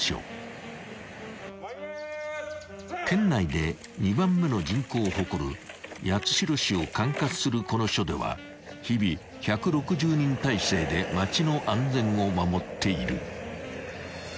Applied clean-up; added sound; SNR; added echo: none; Wind instrument, woodwind instrument; 19 dB; none.